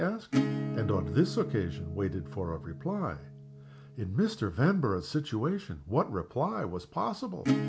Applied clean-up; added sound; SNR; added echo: none; Acoustic guitar / Strum; 5 dB; none.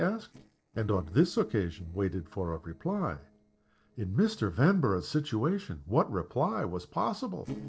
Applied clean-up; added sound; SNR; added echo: neural separator model SepFormer DNS4.